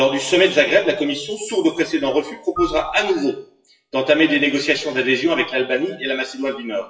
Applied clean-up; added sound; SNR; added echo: classical method WPE with log-MMSE.